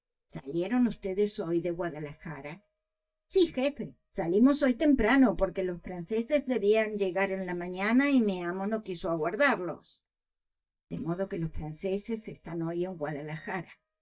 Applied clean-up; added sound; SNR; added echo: neural mask model DeepFilterNet 3.